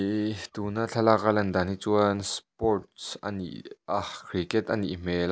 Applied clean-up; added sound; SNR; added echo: none; none; none; none.